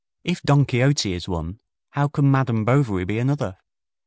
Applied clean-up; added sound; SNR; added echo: none; none; none; none.